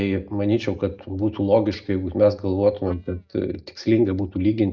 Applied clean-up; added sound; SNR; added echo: neural mask model DeepFilterNet 3.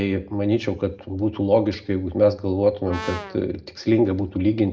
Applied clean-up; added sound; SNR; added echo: none; Brass instrument; 13 dB; reverberation time 0.5 s.